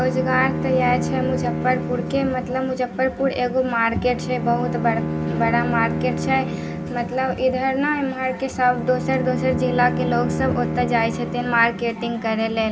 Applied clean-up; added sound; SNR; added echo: none; Bowed string instrument; 5 dB; reverberation time 0.3 s.